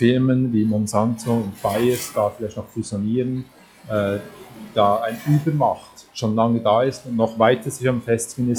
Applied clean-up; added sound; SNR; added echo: classical method log-MMSE.